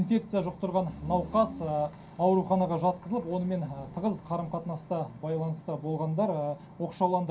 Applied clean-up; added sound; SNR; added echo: none; none; none; reverberation time 0.3 s.